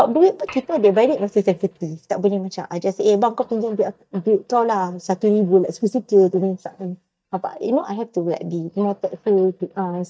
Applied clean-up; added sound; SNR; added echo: neural mask model DeepFilterNet 3.